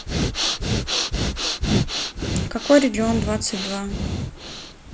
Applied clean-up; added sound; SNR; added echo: none; Breathing; 0 dB; none.